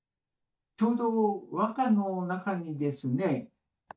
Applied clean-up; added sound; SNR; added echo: neural mask model DeepFilterNet 3.